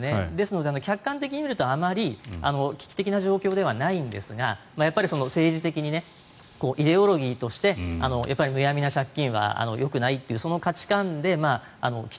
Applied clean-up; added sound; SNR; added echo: none; none; none; none.